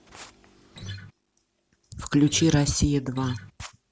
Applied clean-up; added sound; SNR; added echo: none; Acoustic guitar; 12 dB; none.